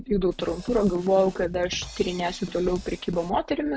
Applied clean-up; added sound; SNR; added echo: none; Drum kit; 15 dB; none.